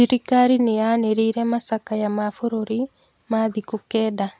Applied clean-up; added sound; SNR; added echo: none; none; none; none.